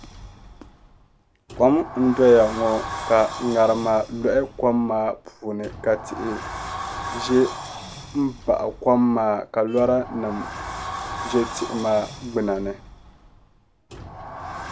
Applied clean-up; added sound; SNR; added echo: none; Sliding door; 12 dB; none.